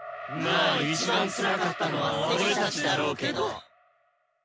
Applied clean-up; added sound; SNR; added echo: none; none; none; none.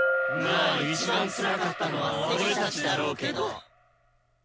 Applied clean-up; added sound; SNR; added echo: none; Bell; 6 dB; none.